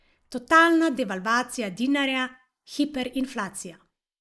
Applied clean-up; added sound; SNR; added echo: neural mask model Resemble Enhance denoiser.